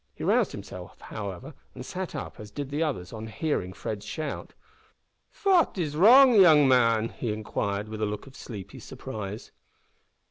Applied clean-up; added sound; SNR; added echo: none; none; none; none.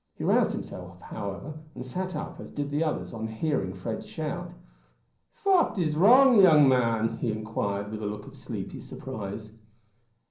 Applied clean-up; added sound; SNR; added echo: none; none; none; reverberation time 0.6 s.